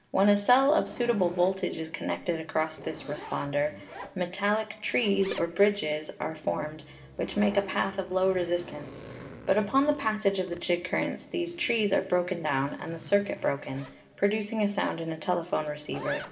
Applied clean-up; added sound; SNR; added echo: none; Zipper (clothing); 18 dB; reverberation time 2.5 s.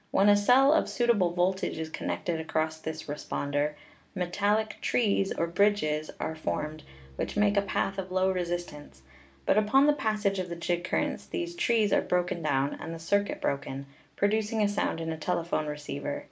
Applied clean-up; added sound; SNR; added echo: none; none; none; none.